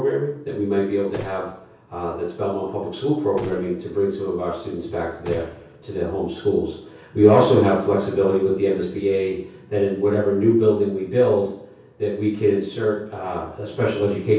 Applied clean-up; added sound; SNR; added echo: none; Gunshot, gunfire; 20 dB; reverberation time 0.6 s.